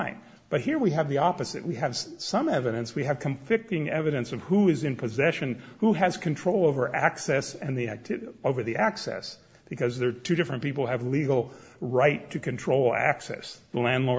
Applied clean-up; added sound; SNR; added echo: none; none; none; none.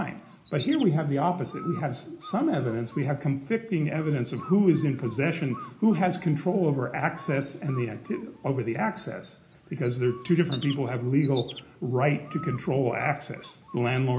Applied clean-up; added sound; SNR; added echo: none; Bird; 18 dB; reverberation time 0.4 s.